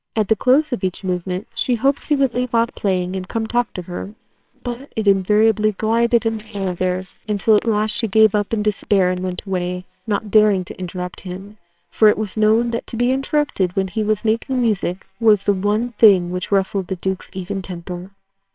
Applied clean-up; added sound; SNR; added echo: neural separator model SepFormer WHAMR!.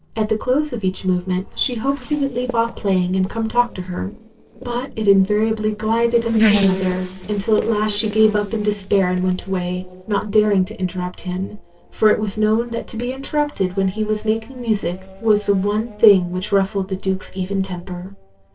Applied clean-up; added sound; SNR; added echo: neural separator model SepFormer DNS4.